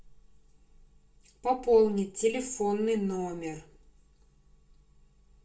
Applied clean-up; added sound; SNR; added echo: none; none; none; reverberation time 0.3 s.